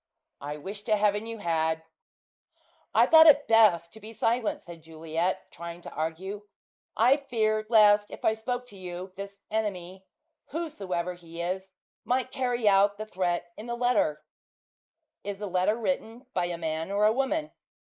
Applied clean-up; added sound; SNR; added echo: neural mask model Resemble Enhance denoiser.